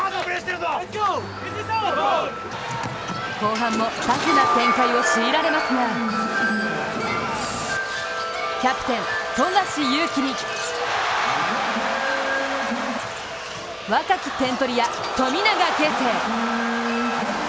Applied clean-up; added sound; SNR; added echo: none; Wind chime; 6 dB; none.